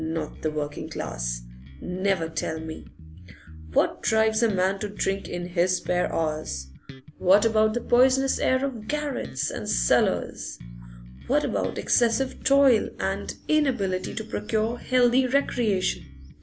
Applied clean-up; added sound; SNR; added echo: none; Bass guitar; 16 dB; none.